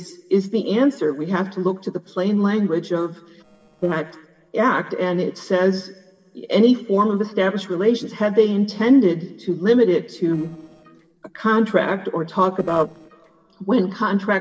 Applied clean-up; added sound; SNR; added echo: neural separator model SepFormer DNS4.